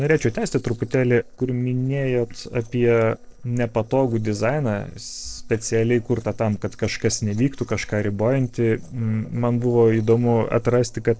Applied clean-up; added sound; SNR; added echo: neural separator model SepFormer DNS4.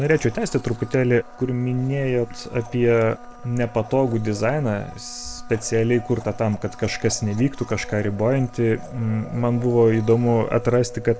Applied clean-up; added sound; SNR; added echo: none; Domestic sounds, home sounds; 19 dB; none.